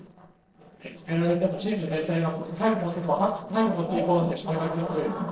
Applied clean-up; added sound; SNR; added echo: neural separator model SepFormer DNS4.